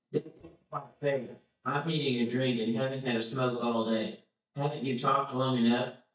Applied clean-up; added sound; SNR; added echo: neural mask model DeepFilterNet 3.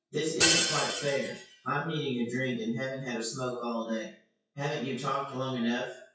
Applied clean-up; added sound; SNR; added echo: classical method WPE with log-MMSE.